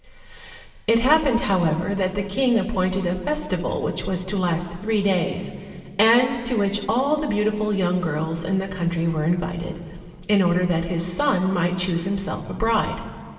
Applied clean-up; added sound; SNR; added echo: none; none; none; reverberation time 2.0 s.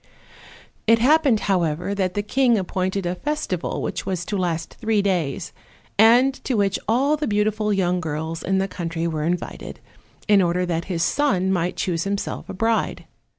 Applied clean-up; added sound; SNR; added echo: none; none; none; none.